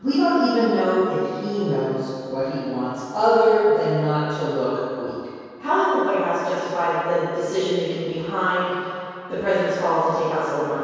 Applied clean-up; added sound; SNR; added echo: none; none; none; reverberation time 2.2 s.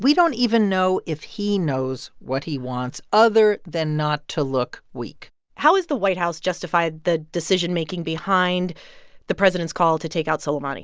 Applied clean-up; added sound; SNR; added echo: none; none; none; none.